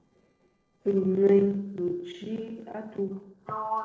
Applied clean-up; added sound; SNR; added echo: neural separator model SepFormer DNS4.